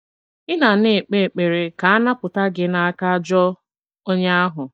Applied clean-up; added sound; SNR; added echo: neural mask model DeepFilterNet 3.